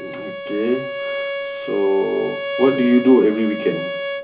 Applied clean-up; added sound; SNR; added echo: none; Bowed string instrument; 7 dB; reverberation time 0.5 s.